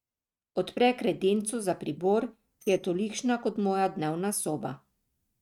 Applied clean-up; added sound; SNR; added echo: neural mask model RNNoise.